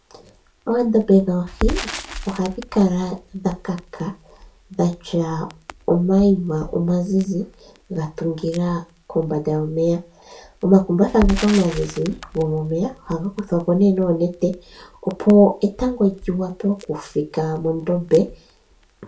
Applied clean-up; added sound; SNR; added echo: none; Crackle; 14 dB; reverberation time 0.2 s.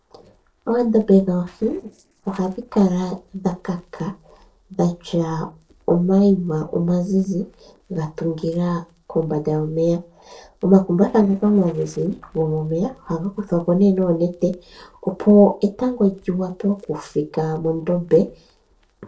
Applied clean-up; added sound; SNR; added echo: neural separator model SepFormer DNS4.